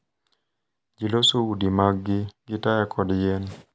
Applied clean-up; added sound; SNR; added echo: none; none; none; none.